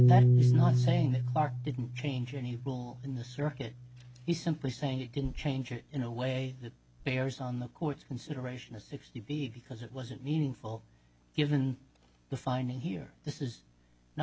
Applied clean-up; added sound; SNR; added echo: none; Piano; -2 dB; none.